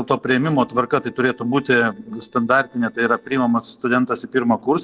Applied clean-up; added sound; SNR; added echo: neural separator model SepFormer DNS4.